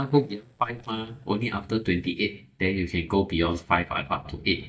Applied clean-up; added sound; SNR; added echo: neural mask model DeepFilterNet 3.